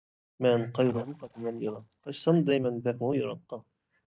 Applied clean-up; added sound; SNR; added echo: neural mask model DeepFilterNet 3.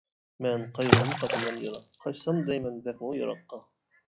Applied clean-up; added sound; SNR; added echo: classical method log-MMSE.